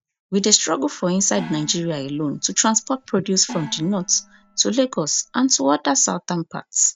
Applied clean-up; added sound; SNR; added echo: none; Gong; 19 dB; none.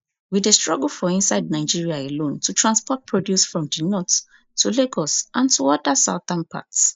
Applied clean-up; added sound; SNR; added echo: neural mask model Resemble Enhance denoiser.